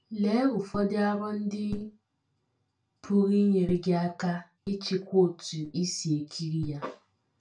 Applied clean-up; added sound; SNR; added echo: none; none; none; reverberation time 0.2 s.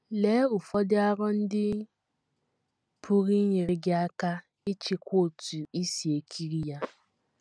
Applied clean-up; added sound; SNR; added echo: none; none; none; none.